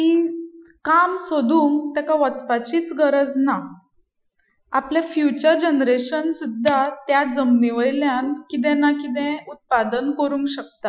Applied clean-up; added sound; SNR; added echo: classical method Wiener filter.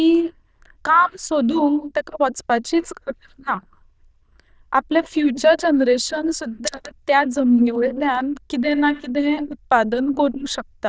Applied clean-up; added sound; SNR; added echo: neural diffusion model UNIVERSE++.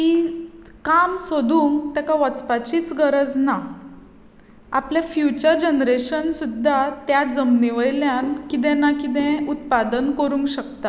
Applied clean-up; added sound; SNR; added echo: none; none; none; none.